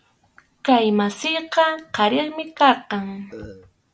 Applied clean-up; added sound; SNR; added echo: none; Burping, eructation; 18 dB; none.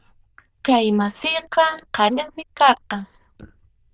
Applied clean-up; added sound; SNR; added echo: neural diffusion model UNIVERSE++.